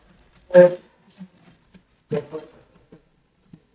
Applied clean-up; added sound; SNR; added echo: neural mask model DeepFilterNet 3.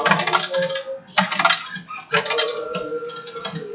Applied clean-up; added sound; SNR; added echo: classical method WPE with log-MMSE.